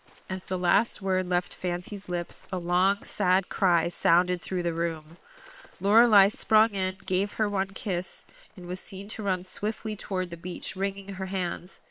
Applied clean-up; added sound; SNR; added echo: neural separator model SepFormer WHAM!.